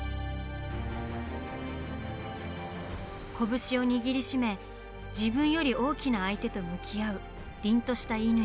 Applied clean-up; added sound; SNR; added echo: none; none; none; none.